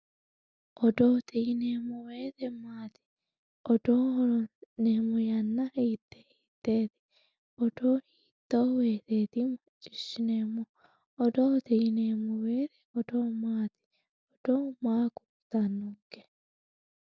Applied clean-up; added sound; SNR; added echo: none; none; none; none.